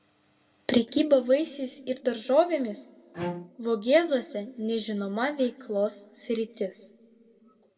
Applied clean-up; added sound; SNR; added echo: none; Bowed string instrument; 10 dB; reverberation time 1.1 s.